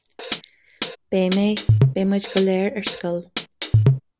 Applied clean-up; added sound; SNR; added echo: none; Hi-hat; -2 dB; none.